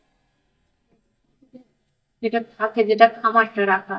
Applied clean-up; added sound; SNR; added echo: neural mask model DeepFilterNet 3.